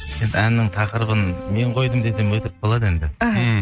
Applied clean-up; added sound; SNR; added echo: neural mask model RNNoise.